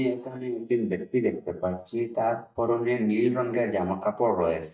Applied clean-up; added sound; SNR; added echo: neural mask model DeepFilterNet 3.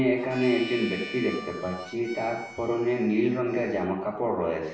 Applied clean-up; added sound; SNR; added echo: none; Harmonica; 14 dB; reverberation time 0.7 s.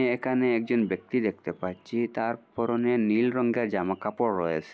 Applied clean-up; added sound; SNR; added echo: none; none; none; none.